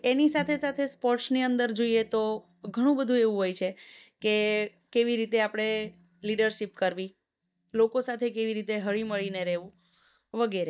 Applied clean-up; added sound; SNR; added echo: neural mask model DeepFilterNet 3.